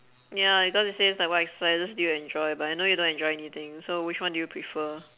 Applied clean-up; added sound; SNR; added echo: none; none; none; none.